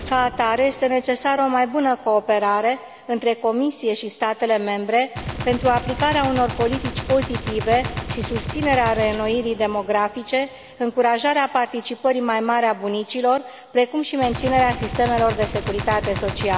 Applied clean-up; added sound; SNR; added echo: none; Gunshot, gunfire; 11 dB; none.